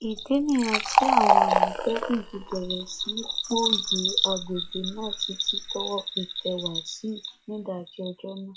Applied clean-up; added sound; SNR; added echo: classical method log-MMSE.